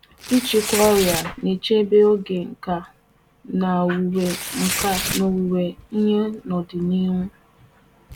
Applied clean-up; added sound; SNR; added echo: none; Tearing; 11 dB; none.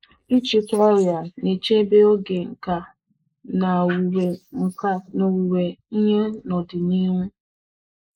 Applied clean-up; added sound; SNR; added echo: neural mask model Resemble Enhance denoiser.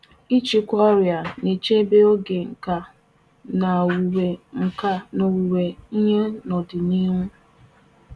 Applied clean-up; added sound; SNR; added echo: none; none; none; none.